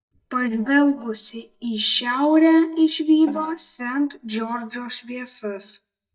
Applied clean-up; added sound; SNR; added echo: neural mask model DeepFilterNet 3.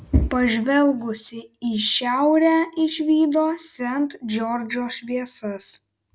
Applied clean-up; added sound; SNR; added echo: none; none; none; none.